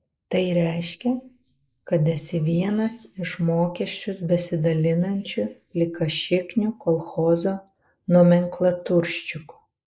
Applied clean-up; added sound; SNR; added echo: neural mask model Resemble Enhance denoiser.